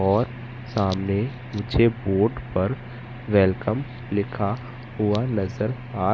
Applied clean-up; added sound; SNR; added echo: none; none; none; none.